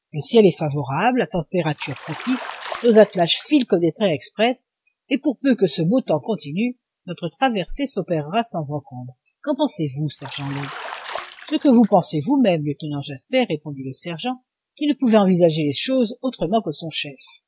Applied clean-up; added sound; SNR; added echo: none; Bathtub (filling or washing); 15 dB; none.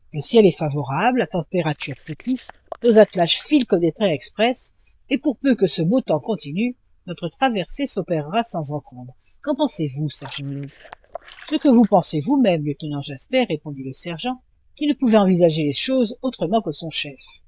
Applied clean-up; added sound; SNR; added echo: neural diffusion model UNIVERSE++.